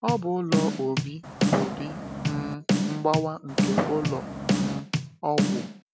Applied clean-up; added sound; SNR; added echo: none; Fireworks + Bass drum / Snare drum; -3 dB; none.